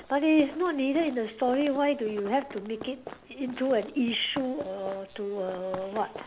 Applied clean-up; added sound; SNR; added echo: none; Run; 16 dB; none.